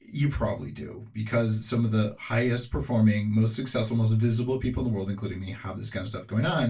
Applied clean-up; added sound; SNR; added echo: none; none; none; reverberation time 0.2 s.